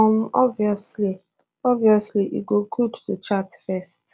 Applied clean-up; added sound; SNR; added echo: none; none; none; none.